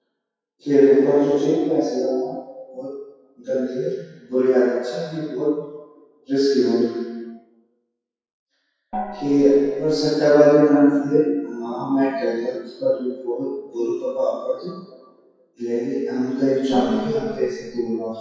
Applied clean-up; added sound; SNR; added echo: classical method WPE with log-MMSE.